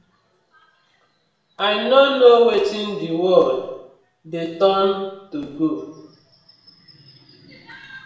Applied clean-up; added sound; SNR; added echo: none; none; none; reverberation time 0.9 s.